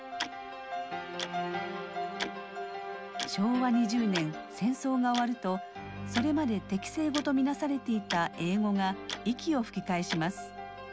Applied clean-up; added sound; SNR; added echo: none; Tick-tock; 14 dB; none.